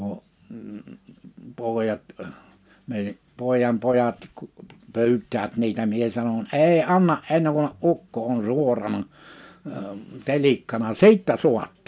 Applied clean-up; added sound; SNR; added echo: none; none; none; none.